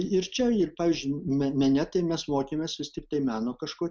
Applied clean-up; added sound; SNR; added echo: none; none; none; none.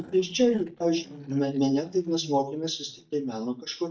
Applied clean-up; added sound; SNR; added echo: neural mask model DeepFilterNet 3.